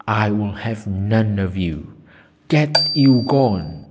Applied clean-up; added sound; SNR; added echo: none; Marimba, xylophone; 5 dB; none.